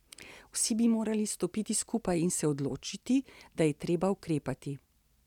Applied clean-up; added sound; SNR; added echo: none; none; none; none.